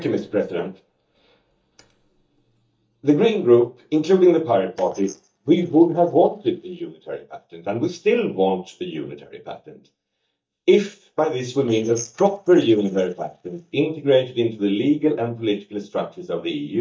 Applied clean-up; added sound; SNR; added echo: neural mask model DeepFilterNet 3.